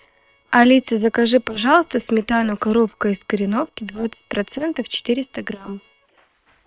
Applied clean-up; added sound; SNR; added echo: neural separator model SepFormer WHAM!.